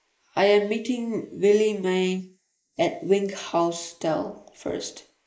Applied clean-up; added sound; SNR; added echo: neural mask model Resemble Enhance denoiser.